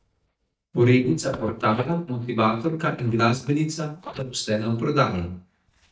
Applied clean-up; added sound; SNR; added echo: neural mask model DeepFilterNet 3.